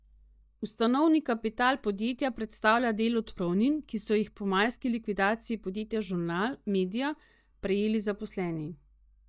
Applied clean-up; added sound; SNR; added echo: neural mask model DeepFilterNet 3.